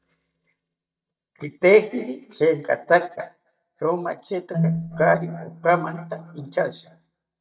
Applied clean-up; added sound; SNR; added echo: neural mask model DeepFilterNet 3.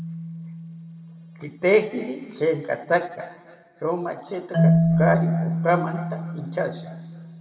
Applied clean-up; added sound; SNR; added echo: none; Marimba, xylophone; 0 dB; reverberation time 2.0 s.